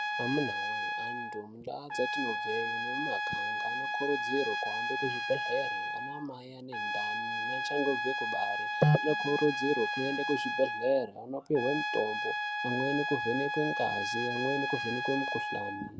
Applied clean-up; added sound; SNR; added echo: none; Trumpet; 1 dB; none.